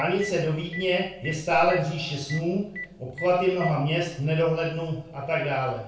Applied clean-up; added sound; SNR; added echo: none; Telephone; 17 dB; reverberation time 0.4 s.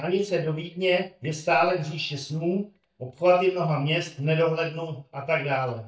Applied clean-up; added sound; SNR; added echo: neural mask model DeepFilterNet 3.